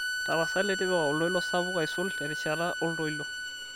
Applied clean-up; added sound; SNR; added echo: none; Bowed string instrument; 2 dB; none.